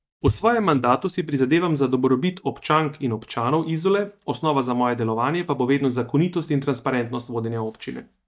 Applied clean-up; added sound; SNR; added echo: neural mask model DeepFilterNet 3.